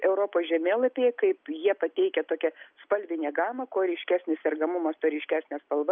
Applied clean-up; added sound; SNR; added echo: none; none; none; none.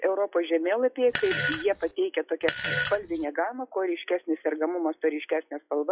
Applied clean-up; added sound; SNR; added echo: classical method WPE with log-MMSE.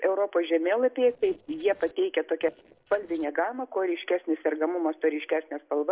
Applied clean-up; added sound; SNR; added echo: neural separator model SepFormer DNS4.